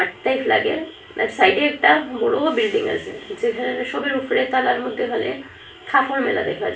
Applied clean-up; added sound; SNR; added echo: none; none; none; reverberation time 0.3 s.